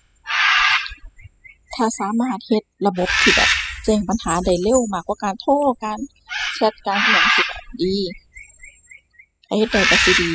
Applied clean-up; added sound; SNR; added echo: classical method spectral subtraction.